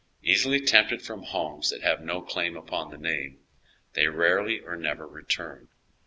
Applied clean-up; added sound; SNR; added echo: none; none; none; none.